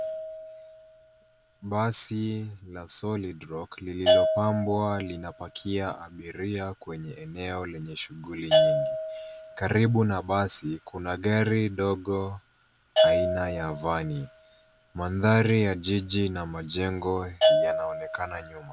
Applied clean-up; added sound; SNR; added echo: none; Bell / Percussion; 1 dB; none.